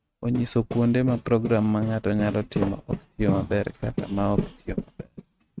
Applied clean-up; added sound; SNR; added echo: neural mask model RNNoise.